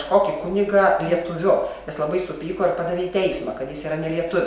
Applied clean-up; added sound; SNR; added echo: none; none; none; none.